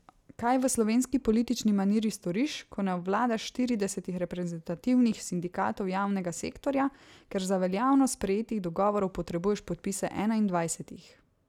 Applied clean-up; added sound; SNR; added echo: none; none; none; none.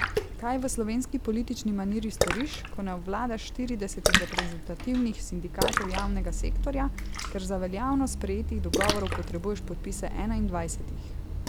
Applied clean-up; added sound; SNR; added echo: none; Splash, splatter; -1 dB; none.